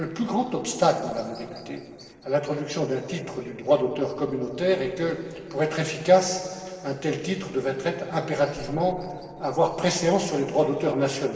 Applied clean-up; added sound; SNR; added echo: neural separator model SepFormer DNS4.